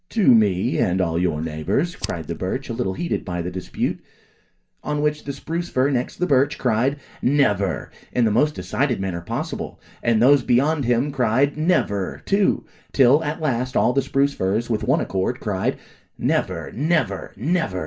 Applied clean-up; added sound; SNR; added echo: none; Fire; 17 dB; reverberation time 0.2 s.